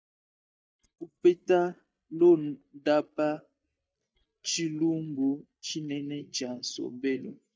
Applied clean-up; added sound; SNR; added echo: neural mask model DeepFilterNet 3.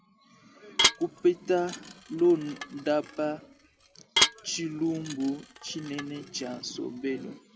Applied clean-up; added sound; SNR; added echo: none; Dishes, pots, and pans / Glass; 3 dB; none.